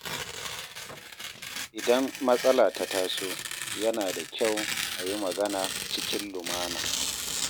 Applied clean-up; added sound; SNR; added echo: none; Tearing; 4 dB; none.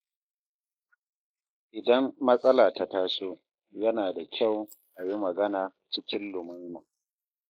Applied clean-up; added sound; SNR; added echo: neural mask model Resemble Enhance denoiser.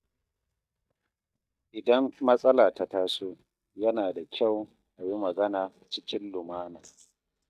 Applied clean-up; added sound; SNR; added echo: neural mask model DeepFilterNet 3.